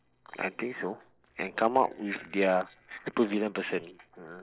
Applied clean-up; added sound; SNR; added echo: neural separator model SepFormer DNS4.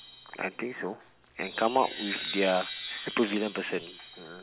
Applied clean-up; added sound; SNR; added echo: none; Wind chime; 10 dB; none.